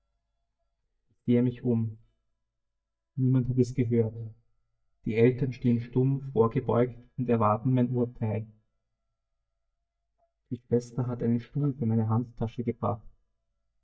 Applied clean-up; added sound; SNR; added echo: neural mask model DeepFilterNet 3.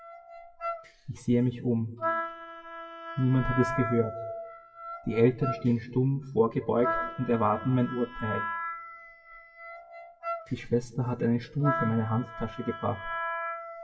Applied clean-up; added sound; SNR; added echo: classical method WPE with log-MMSE.